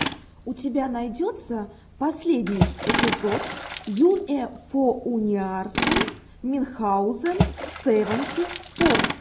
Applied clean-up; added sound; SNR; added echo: none; Tools + Water / Splash, splatter; 4 dB; none.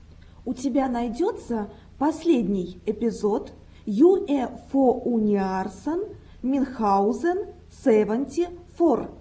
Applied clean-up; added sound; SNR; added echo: none; none; none; none.